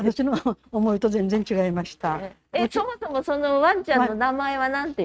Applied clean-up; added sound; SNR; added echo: neural mask model RNNoise.